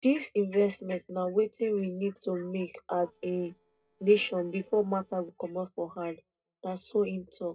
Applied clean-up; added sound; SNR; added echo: neural separator model SepFormer DNS4.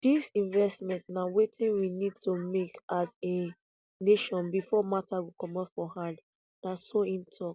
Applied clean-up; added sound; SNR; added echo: none; none; none; none.